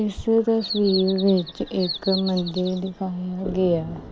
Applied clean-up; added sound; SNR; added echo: none; Bird vocalization, bird call, bird song; 10 dB; none.